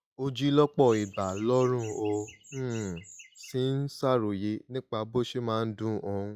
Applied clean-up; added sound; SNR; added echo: classical method log-MMSE.